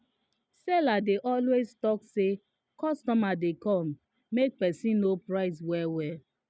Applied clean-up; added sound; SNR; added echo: none; none; none; none.